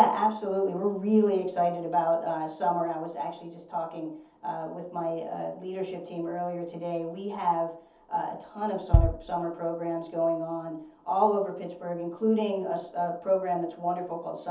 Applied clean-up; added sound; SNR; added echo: none; Bass drum; -1 dB; reverberation time 0.7 s.